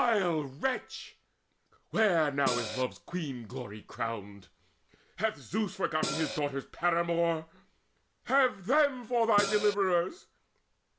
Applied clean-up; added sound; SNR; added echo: none; Cymbal; 3 dB; none.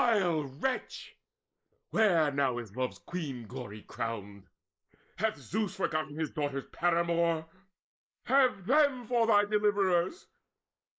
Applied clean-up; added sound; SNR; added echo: neural mask model Resemble Enhance denoiser.